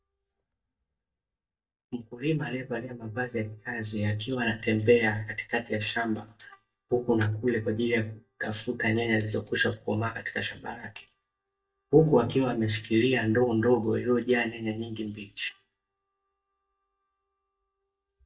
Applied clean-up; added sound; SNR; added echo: neural mask model DeepFilterNet 3.